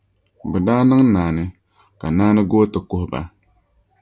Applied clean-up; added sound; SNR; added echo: none; none; none; none.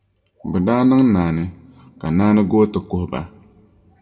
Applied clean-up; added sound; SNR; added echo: none; none; none; reverberation time 1.0 s.